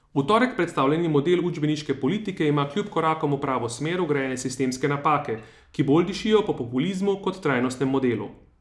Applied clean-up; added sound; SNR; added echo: none; none; none; none.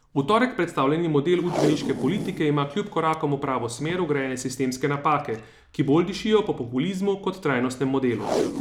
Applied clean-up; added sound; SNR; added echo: none; Packing tape, duct tape; 10 dB; none.